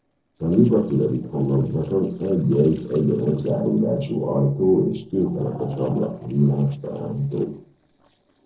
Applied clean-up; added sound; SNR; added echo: neural separator model SepFormer DNS4.